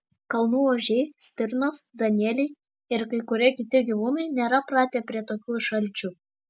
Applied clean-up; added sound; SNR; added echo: none; none; none; none.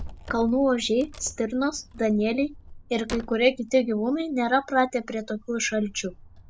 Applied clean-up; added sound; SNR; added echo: none; Wood; 18 dB; none.